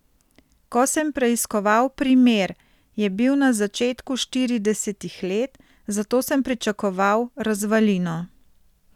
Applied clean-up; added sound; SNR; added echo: none; none; none; none.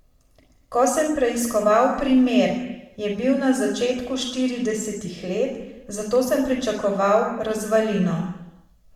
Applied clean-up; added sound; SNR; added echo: none; none; none; reverberation time 0.8 s.